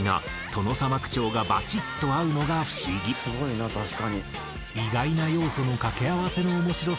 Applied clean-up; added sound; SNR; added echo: none; none; none; none.